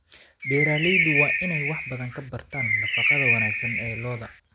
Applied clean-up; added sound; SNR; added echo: none; Bird; -5 dB; none.